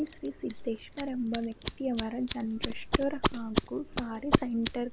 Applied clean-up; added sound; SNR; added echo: none; Scissors; 0 dB; none.